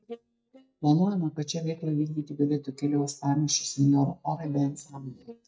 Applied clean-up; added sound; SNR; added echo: neural mask model DeepFilterNet 3.